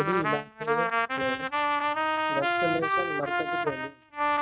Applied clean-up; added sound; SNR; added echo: neural mask model RNNoise.